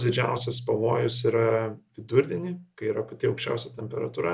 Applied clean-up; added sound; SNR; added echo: none; none; none; none.